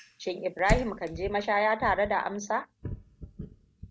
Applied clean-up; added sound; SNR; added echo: none; Fire; 7 dB; none.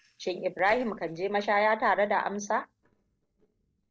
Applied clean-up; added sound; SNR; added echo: neural separator model SepFormer DNS4.